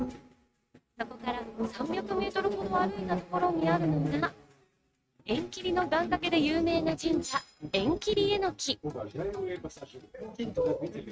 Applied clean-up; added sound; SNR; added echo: neural mask model RNNoise.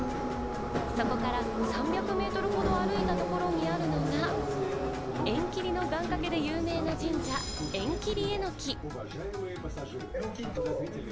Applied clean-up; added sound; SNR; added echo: none; Subway, metro, underground; 0 dB; none.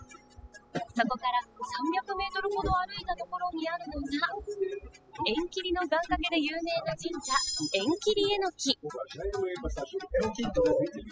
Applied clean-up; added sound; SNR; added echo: classical method spectral subtraction.